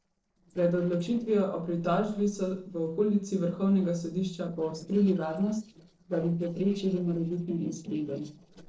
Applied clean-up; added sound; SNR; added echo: neural separator model SepFormer DNS4.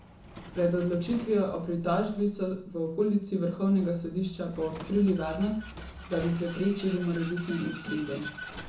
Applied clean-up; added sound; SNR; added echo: none; Vehicle; 15 dB; reverberation time 0.7 s.